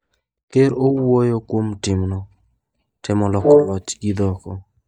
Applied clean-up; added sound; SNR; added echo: neural mask model DeepFilterNet 3.